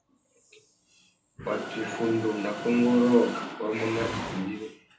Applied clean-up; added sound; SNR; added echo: none; Mechanisms; 9 dB; reverberation time 0.3 s.